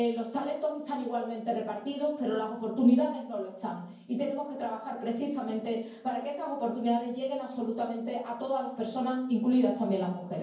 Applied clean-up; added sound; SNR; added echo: none; none; none; reverberation time 0.9 s.